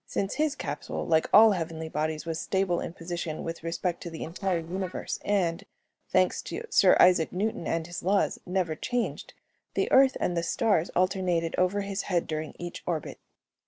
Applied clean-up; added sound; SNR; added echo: neural separator model SepFormer DNS4.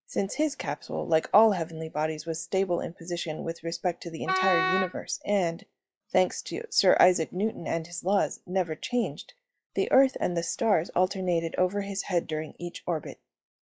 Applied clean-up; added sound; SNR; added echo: classical method log-MMSE.